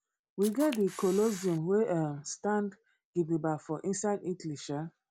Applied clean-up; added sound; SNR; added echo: none; Camera; 14 dB; none.